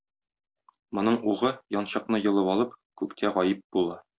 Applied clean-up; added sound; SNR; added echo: none; none; none; none.